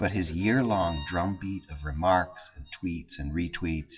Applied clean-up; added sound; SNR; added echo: classical method WPE with log-MMSE.